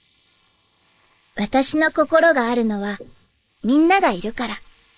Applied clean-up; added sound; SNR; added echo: neural mask model Resemble Enhance denoiser.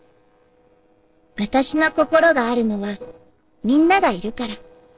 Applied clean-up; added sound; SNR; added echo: neural separator model SepFormer DNS4.